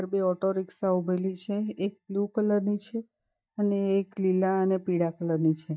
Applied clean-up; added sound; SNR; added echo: neural mask model DeepFilterNet 3.